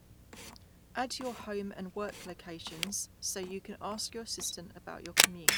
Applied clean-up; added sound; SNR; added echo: none; Camera; -4 dB; none.